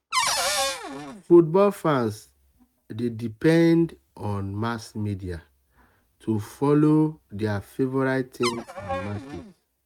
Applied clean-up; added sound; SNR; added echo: neural mask model RNNoise.